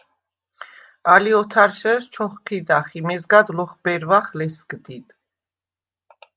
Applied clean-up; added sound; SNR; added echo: none; none; none; none.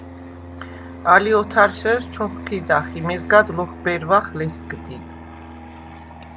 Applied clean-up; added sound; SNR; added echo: none; Fixed-wing aircraft, airplane; 14 dB; none.